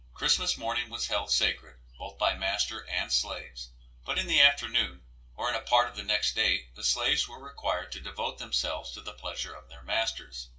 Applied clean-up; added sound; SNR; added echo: none; none; none; reverberation time 0.2 s.